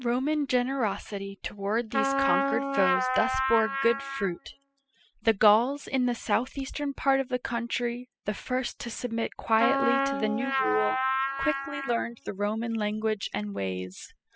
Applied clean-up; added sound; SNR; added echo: classical method spectral subtraction.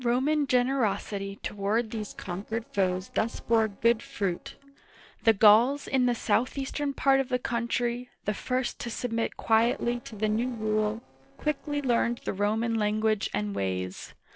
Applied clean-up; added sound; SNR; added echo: neural separator model SepFormer DNS4.